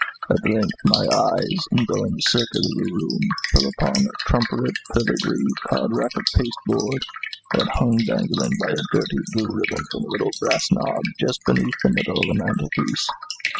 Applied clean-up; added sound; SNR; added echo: classical method spectral subtraction.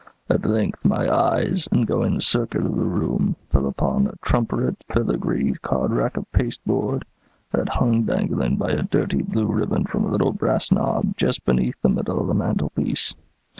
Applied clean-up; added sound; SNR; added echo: none; none; none; none.